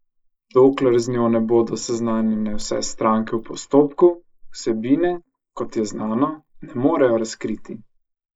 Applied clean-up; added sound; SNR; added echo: neural mask model Resemble Enhance denoiser.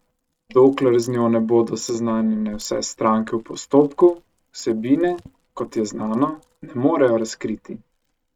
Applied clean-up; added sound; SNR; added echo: neural mask model RNNoise.